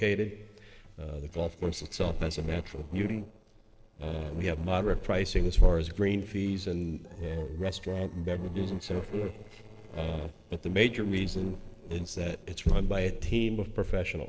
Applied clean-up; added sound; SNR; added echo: neural separator model SepFormer DNS4.